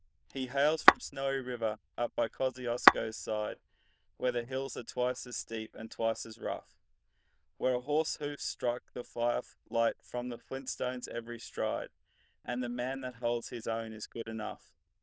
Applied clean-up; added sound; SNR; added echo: neural diffusion model UNIVERSE++.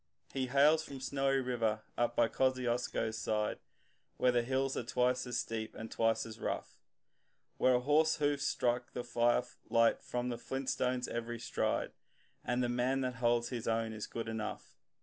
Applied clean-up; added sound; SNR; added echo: neural separator model SepFormer DNS4.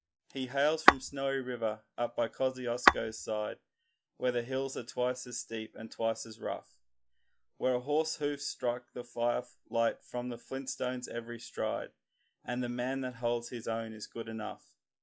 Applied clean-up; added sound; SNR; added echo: classical method log-MMSE.